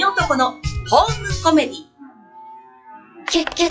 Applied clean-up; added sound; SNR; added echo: classical method log-MMSE.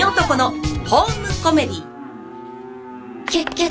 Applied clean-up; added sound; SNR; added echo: none; Livestock, farm animals, working animals; 12 dB; none.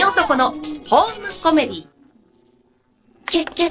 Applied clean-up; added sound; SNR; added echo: neural separator model SepFormer DNS4.